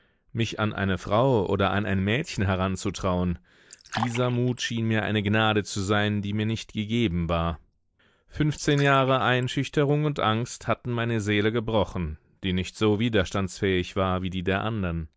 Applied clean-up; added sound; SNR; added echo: neural mask model Resemble Enhance denoiser.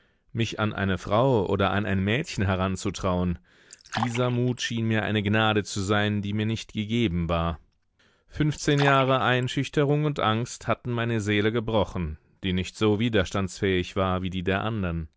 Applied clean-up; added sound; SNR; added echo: none; Fill (with liquid); 13 dB; none.